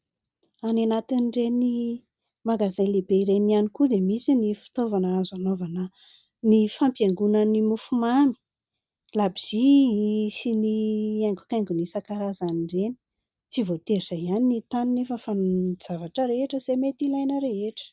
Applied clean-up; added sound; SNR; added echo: none; none; none; none.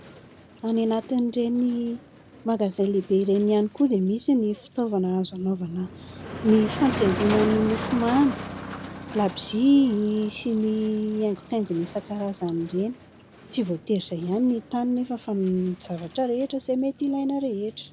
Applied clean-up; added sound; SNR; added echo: none; Motor vehicle (road); 13 dB; none.